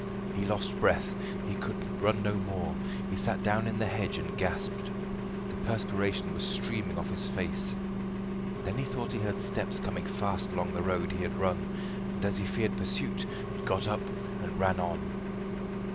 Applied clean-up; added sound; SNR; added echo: none; Engine; 0 dB; none.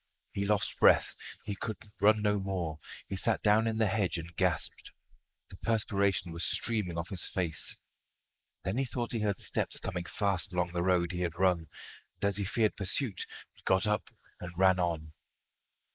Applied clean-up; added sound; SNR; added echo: neural mask model Resemble Enhance denoiser.